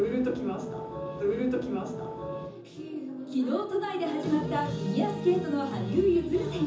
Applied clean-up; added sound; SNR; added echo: none; none; none; reverberation time 0.6 s.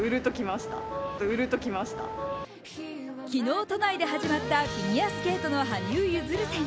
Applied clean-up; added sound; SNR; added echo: none; none; none; none.